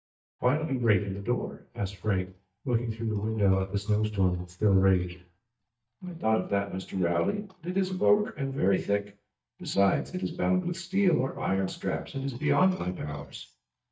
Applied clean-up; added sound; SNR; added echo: neural mask model DeepFilterNet 3.